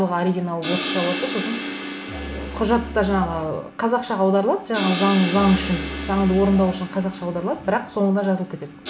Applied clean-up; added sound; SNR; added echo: none; Crash cymbal + Musical instrument; 8 dB; none.